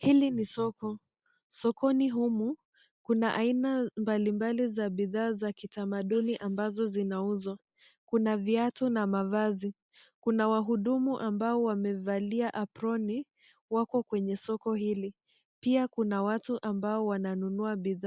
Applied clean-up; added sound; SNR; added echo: neural mask model Resemble Enhance denoiser.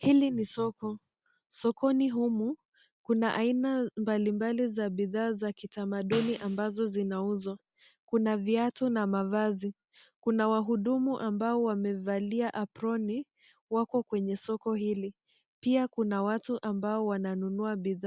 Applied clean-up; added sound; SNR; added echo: none; Snare drum; 14 dB; none.